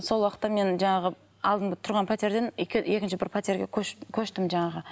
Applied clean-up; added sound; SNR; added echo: none; none; none; none.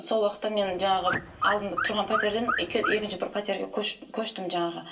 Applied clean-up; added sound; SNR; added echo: none; Alarm / Car; 3 dB; reverberation time 0.2 s.